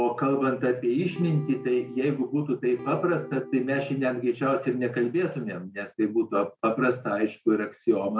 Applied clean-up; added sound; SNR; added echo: none; Acoustic guitar / Strum; 14 dB; none.